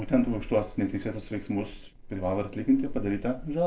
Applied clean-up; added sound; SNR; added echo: neural separator model SepFormer DNS4.